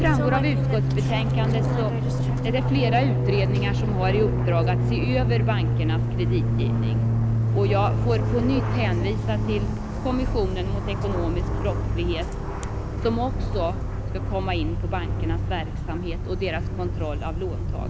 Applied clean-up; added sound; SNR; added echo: none; Fixed-wing aircraft, airplane; -5 dB; none.